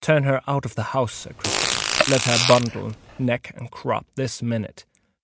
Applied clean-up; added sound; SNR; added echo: none; Fart; 1 dB; none.